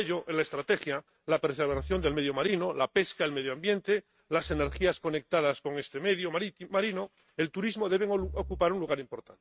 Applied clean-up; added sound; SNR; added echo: neural mask model RNNoise.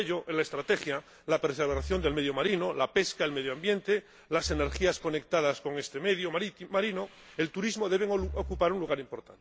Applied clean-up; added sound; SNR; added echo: none; Breathing; 14 dB; none.